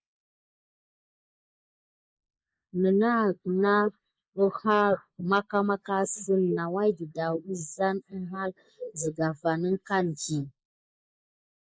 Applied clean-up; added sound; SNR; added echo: neural mask model Resemble Enhance denoiser.